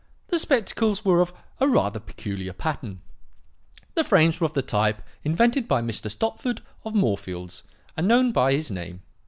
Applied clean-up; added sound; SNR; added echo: none; none; none; none.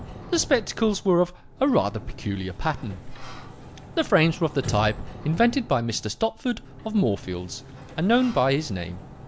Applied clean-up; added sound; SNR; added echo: none; Sliding door; 15 dB; none.